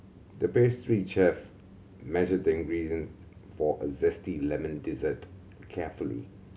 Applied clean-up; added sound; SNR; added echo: none; none; none; none.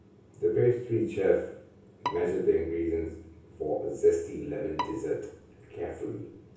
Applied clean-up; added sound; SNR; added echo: none; Bowed string instrument; 12 dB; reverberation time 0.6 s.